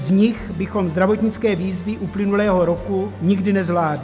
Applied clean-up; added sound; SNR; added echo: none; Musical instrument; 16 dB; none.